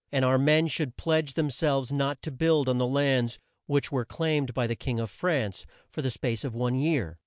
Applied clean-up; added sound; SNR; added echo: none; none; none; none.